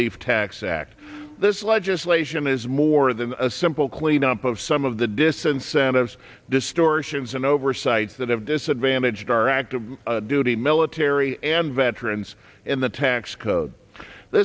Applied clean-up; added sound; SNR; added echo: none; none; none; none.